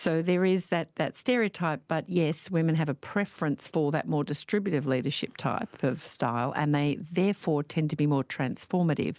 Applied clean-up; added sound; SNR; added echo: none; none; none; none.